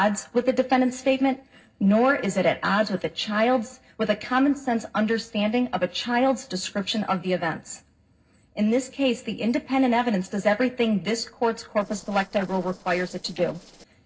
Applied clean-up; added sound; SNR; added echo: neural separator model SepFormer DNS4.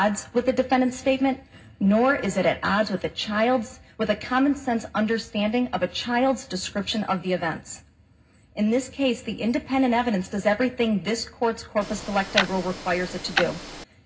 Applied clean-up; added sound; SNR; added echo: none; Tick-tock; 6 dB; reverberation time 0.4 s.